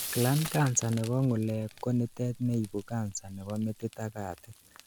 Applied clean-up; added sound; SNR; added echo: none; Frying (food); 14 dB; none.